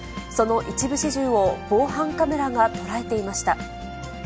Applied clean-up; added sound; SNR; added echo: none; none; none; none.